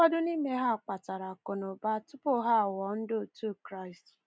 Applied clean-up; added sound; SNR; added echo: none; none; none; none.